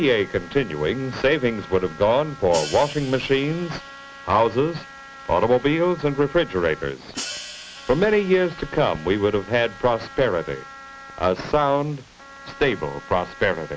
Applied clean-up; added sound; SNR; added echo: none; Wind instrument, woodwind instrument + Hi-hat; 17 dB; none.